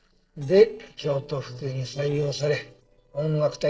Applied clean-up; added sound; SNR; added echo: neural separator model SepFormer DNS4.